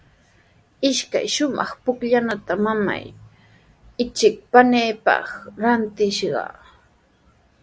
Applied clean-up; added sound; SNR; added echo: none; none; none; none.